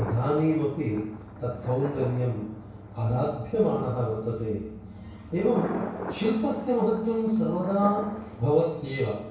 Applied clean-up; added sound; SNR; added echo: none; Thunder; 13 dB; reverberation time 0.6 s.